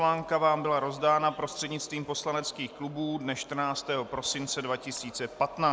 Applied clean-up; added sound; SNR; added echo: none; none; none; none.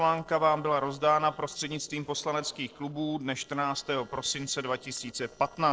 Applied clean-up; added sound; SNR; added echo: neural separator model SepFormer DNS4.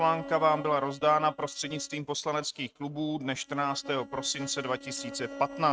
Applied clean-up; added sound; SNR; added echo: neural mask model RNNoise.